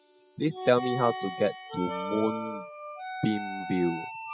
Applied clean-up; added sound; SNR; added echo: classical method spectral subtraction.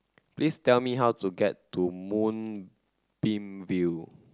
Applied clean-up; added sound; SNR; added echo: none; none; none; none.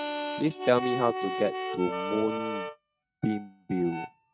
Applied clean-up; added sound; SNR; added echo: neural mask model RNNoise.